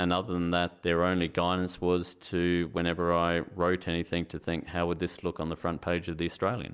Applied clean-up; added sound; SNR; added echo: none; none; none; none.